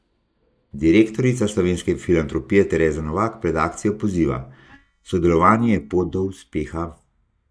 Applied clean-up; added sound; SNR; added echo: neural mask model DeepFilterNet 3.